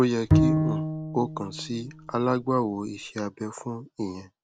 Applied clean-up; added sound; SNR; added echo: none; Bowed string instrument; -2 dB; none.